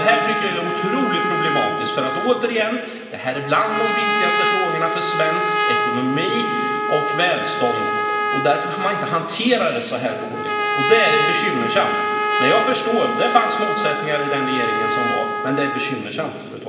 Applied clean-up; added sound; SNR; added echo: none; Trumpet; 1 dB; reverberation time 2.6 s.